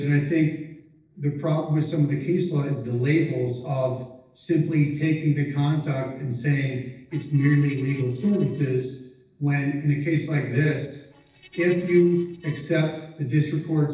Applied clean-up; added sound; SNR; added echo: neural separator model SepFormer DNS4.